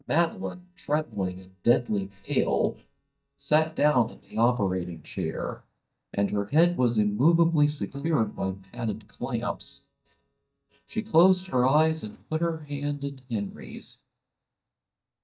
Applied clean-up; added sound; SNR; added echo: neural mask model DeepFilterNet 3.